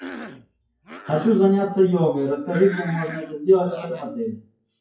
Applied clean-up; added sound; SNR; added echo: classical method WPE with log-MMSE.